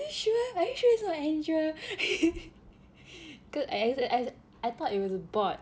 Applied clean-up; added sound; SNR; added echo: none; none; none; none.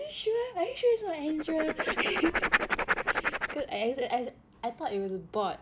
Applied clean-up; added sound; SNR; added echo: none; Writing; -1 dB; none.